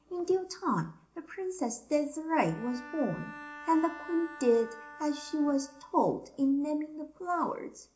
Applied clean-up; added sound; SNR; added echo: none; Bowed string instrument; 18 dB; reverberation time 0.4 s.